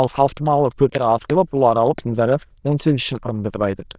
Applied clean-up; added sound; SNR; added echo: neural diffusion model UNIVERSE++.